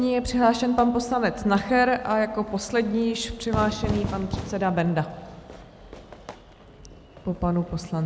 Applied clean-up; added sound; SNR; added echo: none; Fire / Fireworks; 13 dB; none.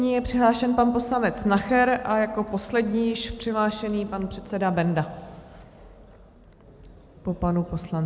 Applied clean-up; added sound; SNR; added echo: none; none; none; none.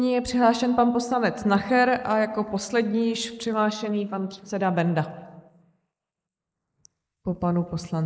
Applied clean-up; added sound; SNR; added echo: neural mask model Resemble Enhance denoiser.